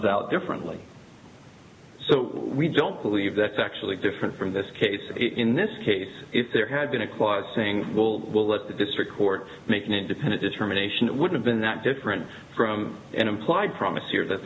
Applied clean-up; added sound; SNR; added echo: none; none; none; none.